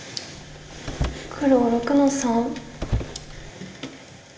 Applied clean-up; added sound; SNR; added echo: none; Car; 7 dB; reverberation time 0.8 s.